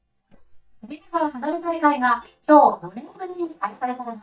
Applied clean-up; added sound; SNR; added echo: neural mask model DeepFilterNet 3.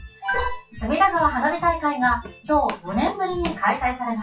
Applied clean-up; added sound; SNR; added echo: classical method WPE with log-MMSE.